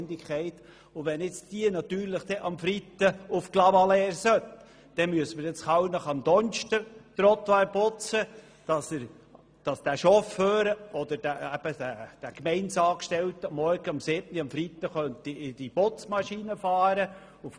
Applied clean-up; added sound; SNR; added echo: none; none; none; none.